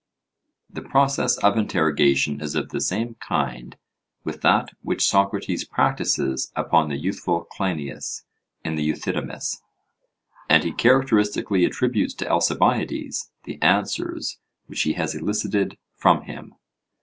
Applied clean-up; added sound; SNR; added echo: none; none; none; none.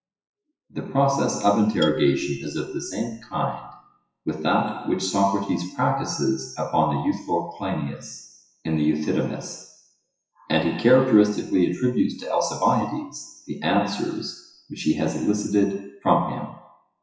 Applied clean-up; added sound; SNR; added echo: classical method WPE with log-MMSE.